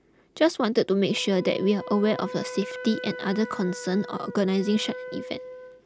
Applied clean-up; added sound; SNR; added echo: none; Wind instrument, woodwind instrument; 13 dB; none.